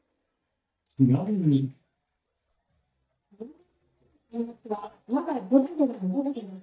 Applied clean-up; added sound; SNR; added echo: neural mask model DeepFilterNet 3.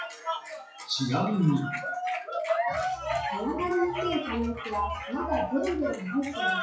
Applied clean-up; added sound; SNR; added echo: classical method WPE with log-MMSE.